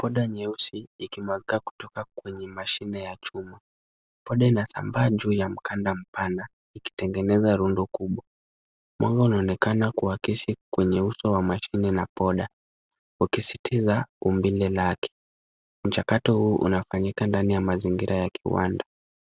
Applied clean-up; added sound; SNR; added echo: none; none; none; none.